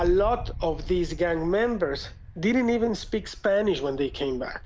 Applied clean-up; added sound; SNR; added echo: none; Wind; 11 dB; none.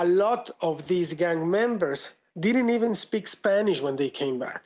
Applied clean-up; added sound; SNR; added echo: none; none; none; none.